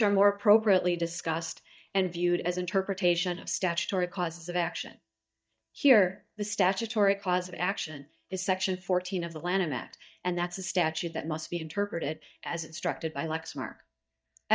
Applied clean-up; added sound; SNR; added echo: neural mask model DeepFilterNet 3.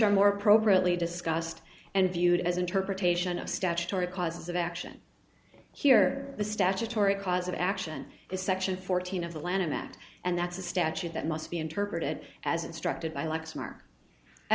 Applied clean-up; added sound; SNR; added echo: none; none; none; none.